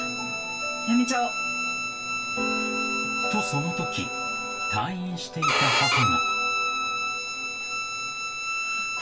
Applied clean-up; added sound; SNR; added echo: none; Bowed string instrument; -4 dB; reverberation time 0.2 s.